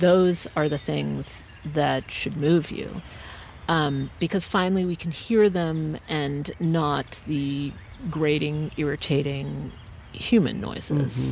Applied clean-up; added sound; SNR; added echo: none; none; none; none.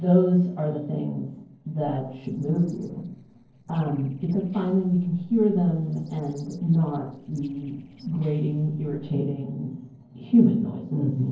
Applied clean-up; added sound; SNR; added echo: neural separator model SepFormer DNS4.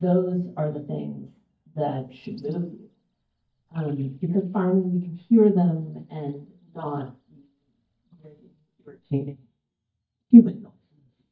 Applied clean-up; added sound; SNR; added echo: neural mask model DeepFilterNet 3.